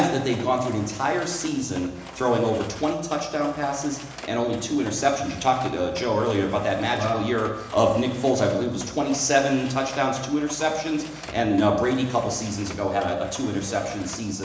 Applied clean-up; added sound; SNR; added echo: none; Mechanisms; 18 dB; reverberation time 1.0 s.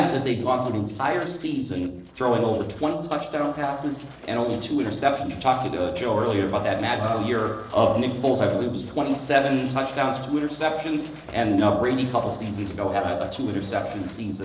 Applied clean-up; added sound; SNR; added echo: neural separator model SepFormer DNS4.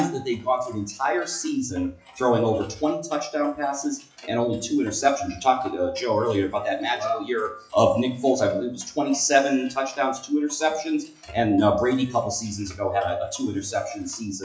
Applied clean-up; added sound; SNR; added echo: classical method WPE with log-MMSE.